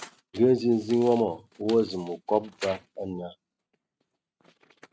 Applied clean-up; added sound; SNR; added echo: neural mask model RNNoise.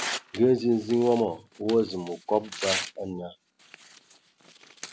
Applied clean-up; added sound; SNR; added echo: none; Tearing; 11 dB; none.